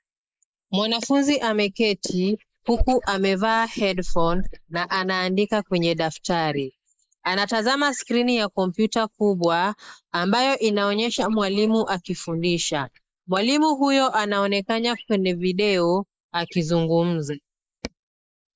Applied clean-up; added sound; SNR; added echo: neural mask model Resemble Enhance denoiser.